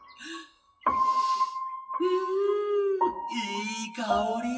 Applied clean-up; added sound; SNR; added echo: classical method WPE with log-MMSE.